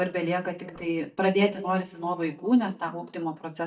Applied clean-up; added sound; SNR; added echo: neural mask model DeepFilterNet 3.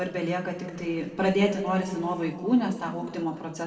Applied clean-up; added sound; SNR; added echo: neural separator model SepFormer DNS4.